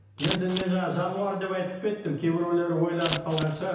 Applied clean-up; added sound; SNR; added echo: none; Scissors; 5 dB; reverberation time 0.9 s.